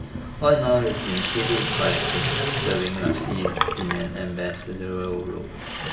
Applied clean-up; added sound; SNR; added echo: none; Sink (filling or washing) / Water tap, faucet; 0 dB; reverberation time 0.8 s.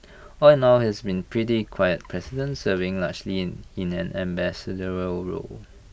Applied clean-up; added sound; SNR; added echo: none; none; none; none.